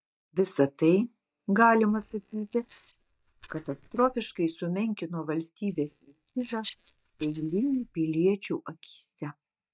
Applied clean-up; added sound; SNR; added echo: neural mask model DeepFilterNet 3.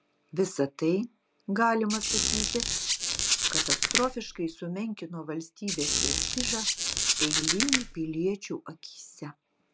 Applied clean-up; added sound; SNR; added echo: none; Squeak; -4 dB; none.